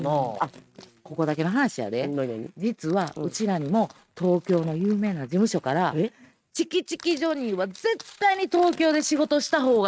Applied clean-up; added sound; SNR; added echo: neural mask model RNNoise.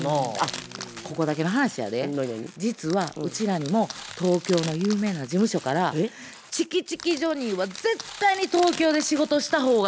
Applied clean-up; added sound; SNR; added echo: none; Crushing; 15 dB; none.